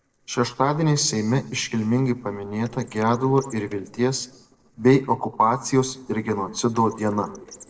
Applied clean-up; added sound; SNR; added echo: neural separator model SepFormer DNS4.